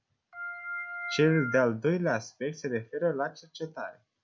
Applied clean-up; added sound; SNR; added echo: none; Organ; 7 dB; none.